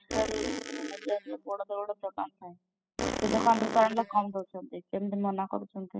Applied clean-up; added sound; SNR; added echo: classical method spectral subtraction.